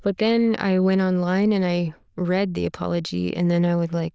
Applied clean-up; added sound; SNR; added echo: neural diffusion model UNIVERSE++.